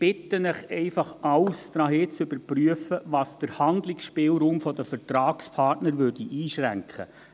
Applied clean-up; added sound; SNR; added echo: none; none; none; none.